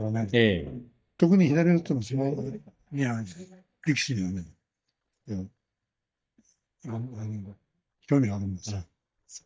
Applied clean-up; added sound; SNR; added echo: neural mask model DeepFilterNet 3.